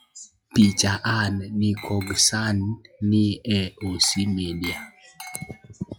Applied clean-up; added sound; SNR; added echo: classical method log-MMSE.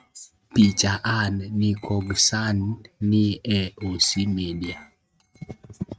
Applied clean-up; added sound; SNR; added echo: neural mask model RNNoise.